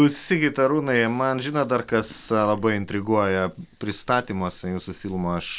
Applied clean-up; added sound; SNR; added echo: none; none; none; none.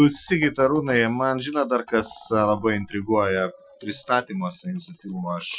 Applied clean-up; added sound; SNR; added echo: classical method Wiener filter.